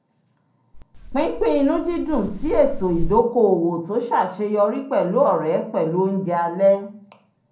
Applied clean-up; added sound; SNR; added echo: none; Wind; 7 dB; reverberation time 0.5 s.